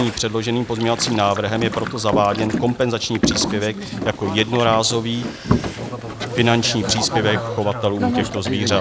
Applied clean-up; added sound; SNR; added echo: none; Boat, Water vehicle; 5 dB; none.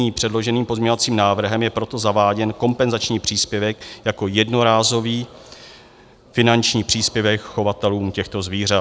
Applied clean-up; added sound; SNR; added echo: none; none; none; none.